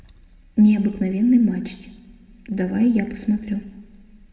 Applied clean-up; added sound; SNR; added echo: none; none; none; reverberation time 1.4 s.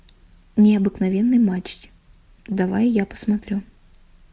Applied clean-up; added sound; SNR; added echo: none; none; none; none.